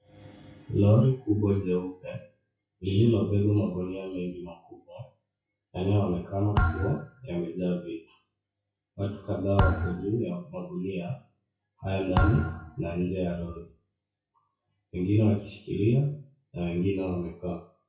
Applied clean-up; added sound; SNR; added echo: classical method WPE with log-MMSE.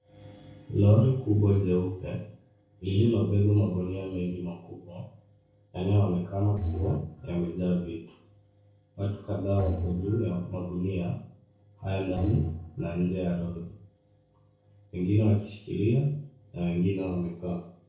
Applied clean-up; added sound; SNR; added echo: neural separator model SepFormer DNS4.